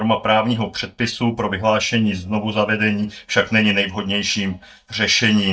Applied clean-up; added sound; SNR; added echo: neural mask model DeepFilterNet 3.